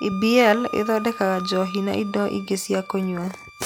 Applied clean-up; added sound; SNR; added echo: none; Wind instrument, woodwind instrument; 14 dB; none.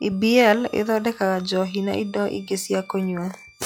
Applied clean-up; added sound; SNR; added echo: classical method log-MMSE.